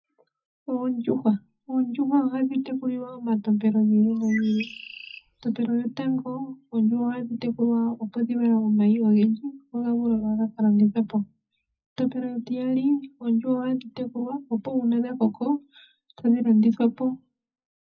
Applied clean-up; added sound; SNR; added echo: classical method WPE with log-MMSE.